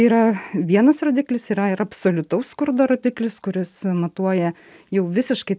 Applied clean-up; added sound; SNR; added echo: none; none; none; none.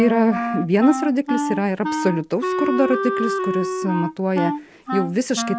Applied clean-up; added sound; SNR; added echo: none; Wind instrument, woodwind instrument; 4 dB; none.